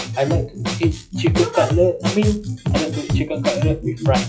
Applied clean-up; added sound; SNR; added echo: classical method WPE with log-MMSE.